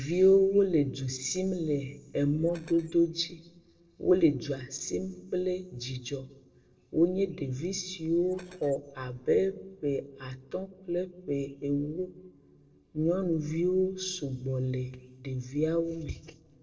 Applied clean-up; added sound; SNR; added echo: neural separator model SepFormer DNS4.